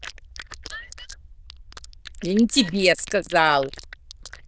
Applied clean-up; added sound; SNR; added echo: neural diffusion model UNIVERSE++.